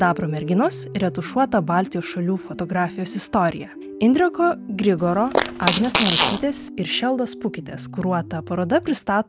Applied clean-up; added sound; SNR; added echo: none; Fart; 2 dB; none.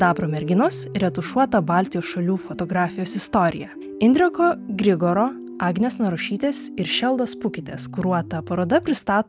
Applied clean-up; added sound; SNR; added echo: none; none; none; none.